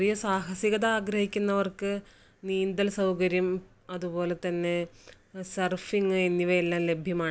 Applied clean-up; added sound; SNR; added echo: none; none; none; none.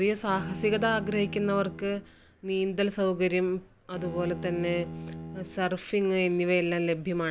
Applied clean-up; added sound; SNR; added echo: none; Bowed string instrument; 13 dB; none.